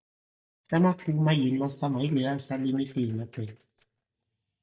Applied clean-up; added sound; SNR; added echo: neural mask model DeepFilterNet 3.